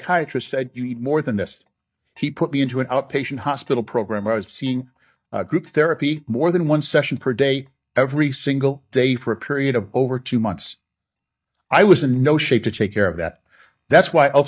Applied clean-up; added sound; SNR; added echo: neural mask model DeepFilterNet 3.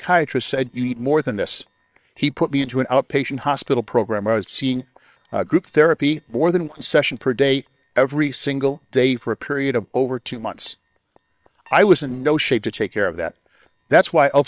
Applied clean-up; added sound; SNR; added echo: neural separator model SepFormer WHAM!.